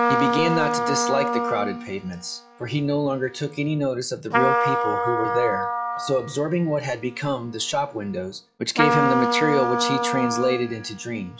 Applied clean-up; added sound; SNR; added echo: classical method log-MMSE.